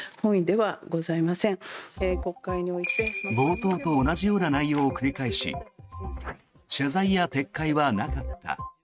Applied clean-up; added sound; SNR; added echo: neural mask model RNNoise.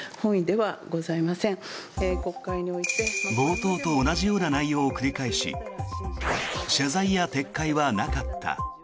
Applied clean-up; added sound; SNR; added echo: none; none; none; none.